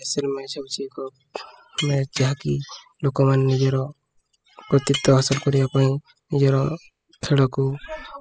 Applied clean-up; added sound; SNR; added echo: classical method spectral subtraction.